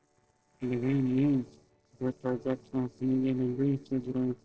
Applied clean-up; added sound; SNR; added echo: neural separator model SepFormer DNS4.